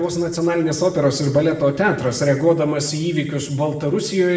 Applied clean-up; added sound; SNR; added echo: none; none; none; reverberation time 0.9 s.